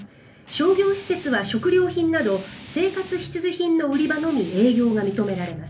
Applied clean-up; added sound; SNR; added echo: none; Guitar; 17 dB; reverberation time 0.3 s.